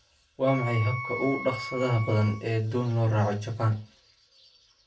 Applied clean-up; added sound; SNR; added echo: none; Wind instrument, woodwind instrument; 9 dB; reverberation time 0.2 s.